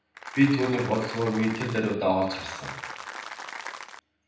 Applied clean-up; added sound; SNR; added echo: none; Applause; 11 dB; reverberation time 0.8 s.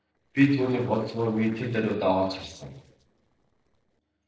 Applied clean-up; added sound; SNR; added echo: neural separator model SepFormer DNS4.